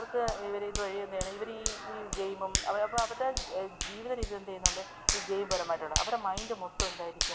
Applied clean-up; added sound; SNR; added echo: none; Hands; 2 dB; none.